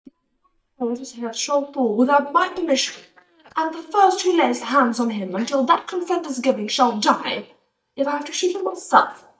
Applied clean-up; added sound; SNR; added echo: neural mask model DeepFilterNet 3.